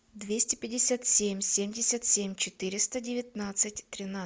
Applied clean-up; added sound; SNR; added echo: none; none; none; none.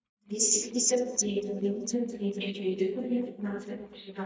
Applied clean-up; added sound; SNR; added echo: neural mask model DeepFilterNet 3.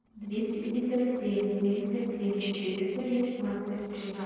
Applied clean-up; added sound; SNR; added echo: neural separator model SepFormer DNS4.